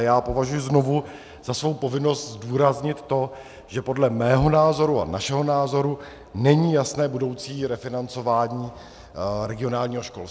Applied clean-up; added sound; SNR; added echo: none; none; none; none.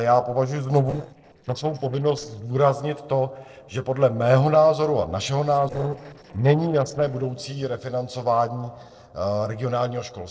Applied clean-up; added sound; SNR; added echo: neural separator model SepFormer DNS4.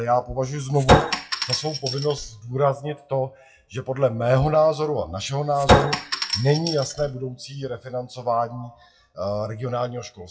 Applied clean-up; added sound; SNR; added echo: classical method WPE with log-MMSE.